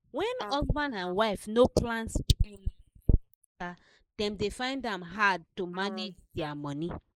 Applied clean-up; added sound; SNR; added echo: neural mask model Resemble Enhance denoiser.